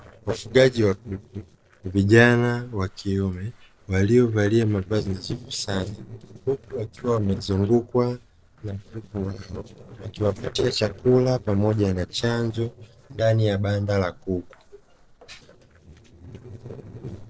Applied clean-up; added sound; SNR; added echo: neural separator model SepFormer DNS4.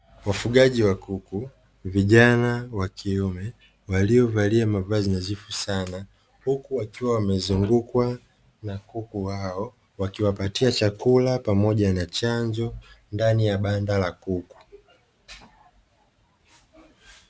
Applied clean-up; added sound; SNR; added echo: none; none; none; none.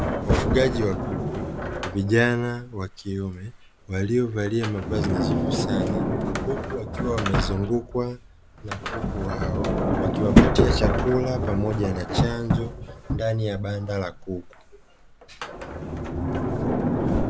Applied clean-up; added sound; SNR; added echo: none; Sliding door; -2 dB; none.